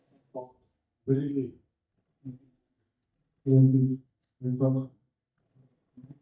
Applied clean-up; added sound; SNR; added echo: neural mask model DeepFilterNet 3.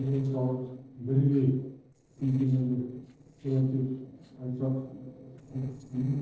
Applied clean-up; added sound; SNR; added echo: neural separator model SepFormer DNS4.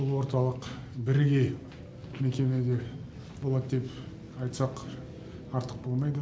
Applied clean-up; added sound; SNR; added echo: none; none; none; none.